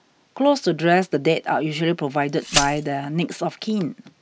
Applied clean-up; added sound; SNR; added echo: none; Glass; 8 dB; none.